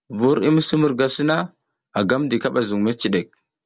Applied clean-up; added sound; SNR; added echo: none; none; none; none.